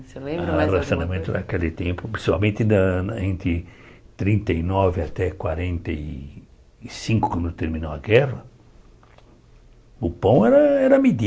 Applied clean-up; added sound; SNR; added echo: none; none; none; none.